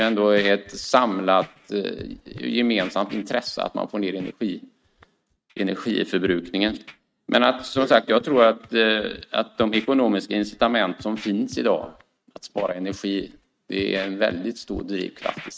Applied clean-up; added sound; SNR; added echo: neural mask model RNNoise.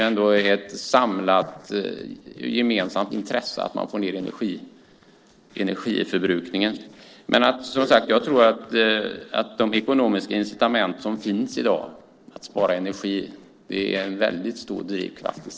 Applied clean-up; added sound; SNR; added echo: neural separator model SepFormer DNS4.